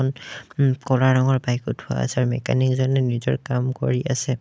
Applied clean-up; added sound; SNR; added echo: none; none; none; none.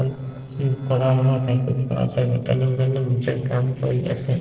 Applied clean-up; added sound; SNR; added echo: neural separator model SepFormer DNS4.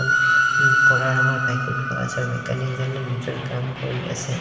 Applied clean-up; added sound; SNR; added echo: none; Train; -4 dB; reverberation time 2.9 s.